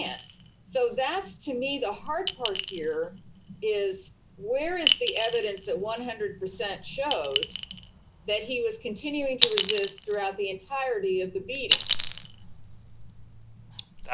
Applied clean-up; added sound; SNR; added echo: none; Chink, clink; 3 dB; none.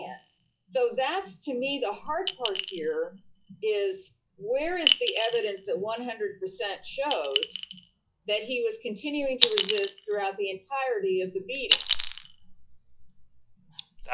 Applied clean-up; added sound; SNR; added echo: classical method log-MMSE.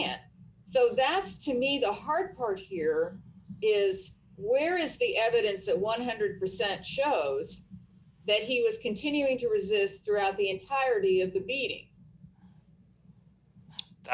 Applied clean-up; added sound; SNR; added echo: none; none; none; none.